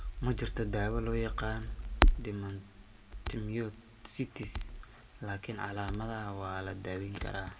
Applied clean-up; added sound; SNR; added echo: none; Crackle; -2 dB; reverberation time 0.9 s.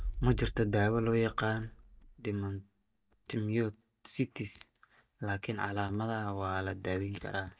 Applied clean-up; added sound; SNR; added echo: neural mask model DeepFilterNet 3.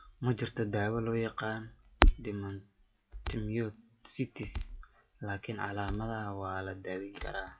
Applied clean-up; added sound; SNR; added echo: classical method WPE with log-MMSE.